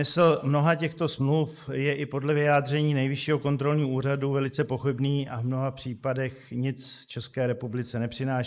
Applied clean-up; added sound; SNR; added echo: neural mask model Resemble Enhance denoiser.